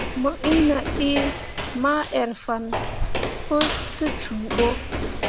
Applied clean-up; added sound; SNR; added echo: none; Walk, footsteps; 2 dB; none.